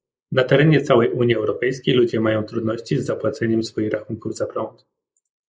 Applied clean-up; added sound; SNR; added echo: neural mask model Resemble Enhance denoiser.